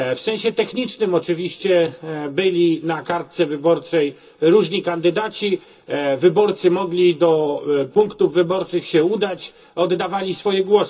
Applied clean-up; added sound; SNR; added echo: none; none; none; reverberation time 0.2 s.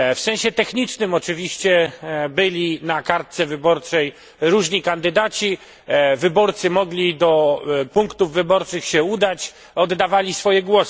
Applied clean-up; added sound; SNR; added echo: none; none; none; none.